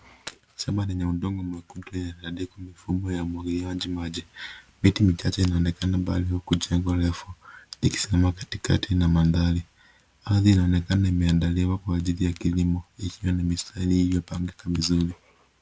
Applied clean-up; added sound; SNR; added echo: none; none; none; none.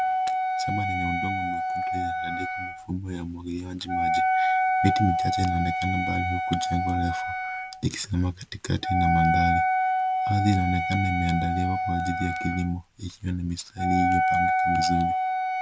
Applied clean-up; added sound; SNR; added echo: none; Wind instrument, woodwind instrument; -2 dB; none.